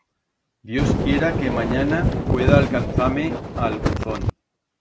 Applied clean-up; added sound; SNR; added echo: none; Wind; -3 dB; none.